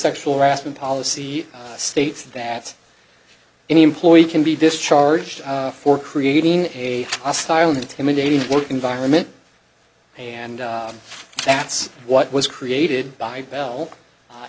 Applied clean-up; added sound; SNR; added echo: none; none; none; none.